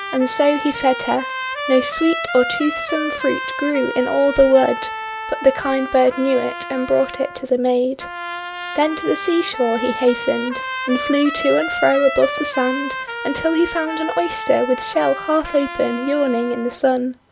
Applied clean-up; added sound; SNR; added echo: none; Trumpet; 8 dB; none.